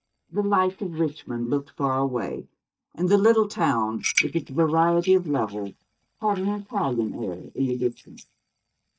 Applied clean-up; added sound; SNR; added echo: neural mask model DeepFilterNet 3.